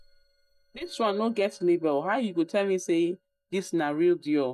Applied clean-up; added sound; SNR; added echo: neural mask model DeepFilterNet 3.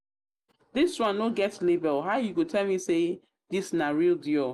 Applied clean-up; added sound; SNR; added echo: none; none; none; none.